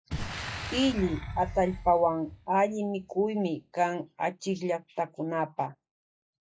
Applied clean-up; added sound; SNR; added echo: classical method log-MMSE.